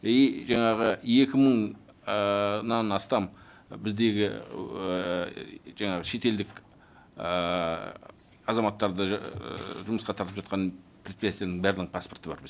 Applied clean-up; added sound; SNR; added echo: none; none; none; none.